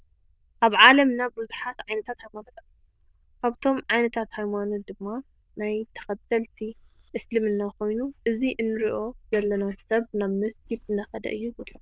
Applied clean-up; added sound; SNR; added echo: neural diffusion model UNIVERSE++.